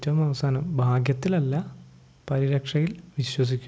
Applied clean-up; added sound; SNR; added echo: none; none; none; none.